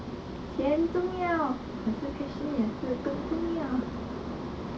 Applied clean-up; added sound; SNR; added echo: none; none; none; none.